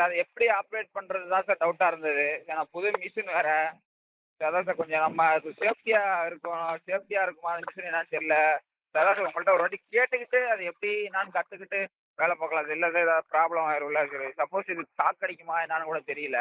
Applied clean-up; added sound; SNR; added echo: neural mask model Resemble Enhance denoiser.